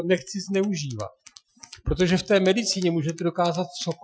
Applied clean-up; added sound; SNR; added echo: classical method Wiener filter.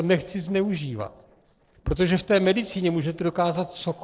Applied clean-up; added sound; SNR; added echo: neural separator model SepFormer DNS4.